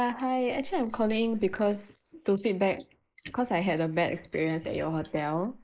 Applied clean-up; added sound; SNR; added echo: neural mask model Resemble Enhance denoiser.